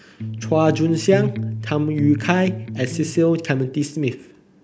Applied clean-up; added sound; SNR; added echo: none; Electric guitar; 8 dB; none.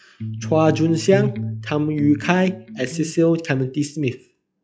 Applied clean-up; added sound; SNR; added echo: classical method log-MMSE.